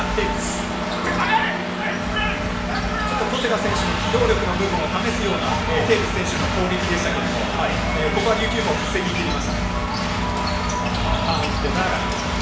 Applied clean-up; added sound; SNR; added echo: none; Engine; 4 dB; reverberation time 0.7 s.